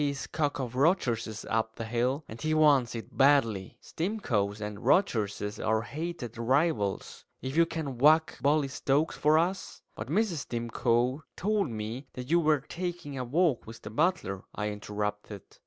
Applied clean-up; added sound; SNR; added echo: none; none; none; none.